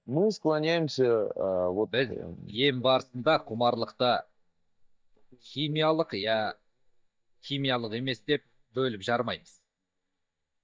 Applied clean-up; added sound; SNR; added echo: neural mask model DeepFilterNet 3.